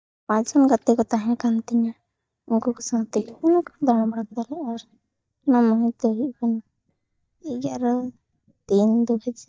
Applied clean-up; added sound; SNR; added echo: neural mask model DeepFilterNet 3.